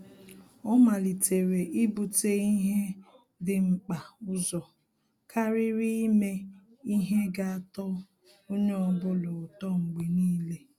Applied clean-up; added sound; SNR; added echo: none; none; none; none.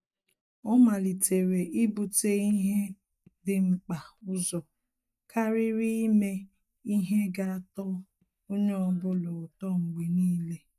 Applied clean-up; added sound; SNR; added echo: neural mask model DeepFilterNet 3.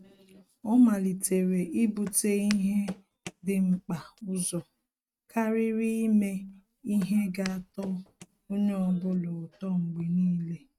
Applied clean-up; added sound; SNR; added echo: neural mask model RNNoise.